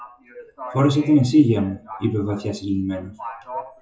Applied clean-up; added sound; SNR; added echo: classical method WPE with log-MMSE.